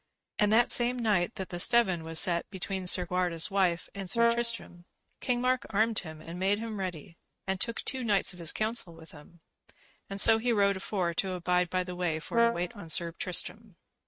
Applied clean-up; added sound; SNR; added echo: neural mask model RNNoise.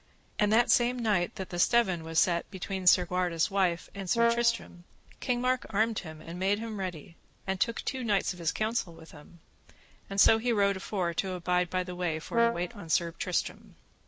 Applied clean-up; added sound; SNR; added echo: none; Brass instrument; 3 dB; none.